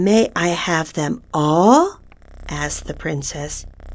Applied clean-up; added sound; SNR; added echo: none; Purr; 20 dB; none.